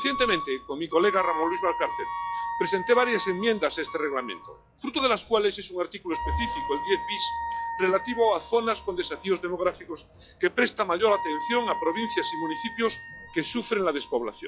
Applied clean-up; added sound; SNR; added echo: classical method log-MMSE.